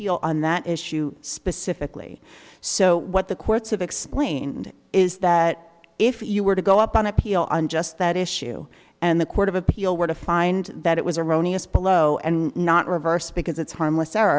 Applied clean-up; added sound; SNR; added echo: none; none; none; none.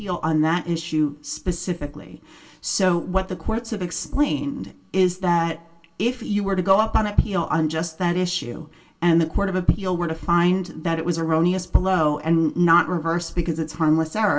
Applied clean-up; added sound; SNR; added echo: none; none; none; reverberation time 0.2 s.